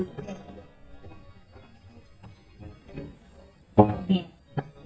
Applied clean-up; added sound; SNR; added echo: neural mask model DeepFilterNet 3.